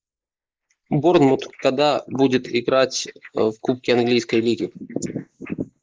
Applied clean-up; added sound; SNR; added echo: neural mask model Resemble Enhance denoiser.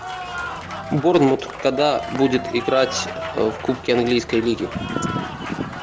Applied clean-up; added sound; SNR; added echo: none; Applause; 10 dB; none.